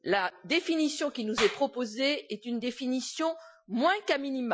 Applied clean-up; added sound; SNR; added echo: classical method Wiener filter.